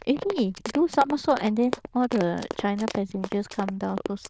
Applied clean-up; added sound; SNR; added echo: neural diffusion model UNIVERSE++.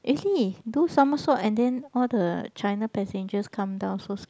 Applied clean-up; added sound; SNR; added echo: none; none; none; none.